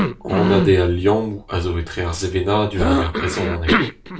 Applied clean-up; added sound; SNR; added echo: none; Cough; 3 dB; reverberation time 0.3 s.